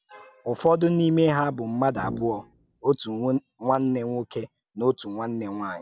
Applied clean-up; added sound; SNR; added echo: none; Brass instrument; 13 dB; none.